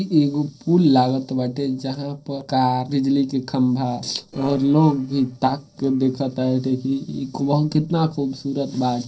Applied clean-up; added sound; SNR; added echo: neural separator model SepFormer DNS4.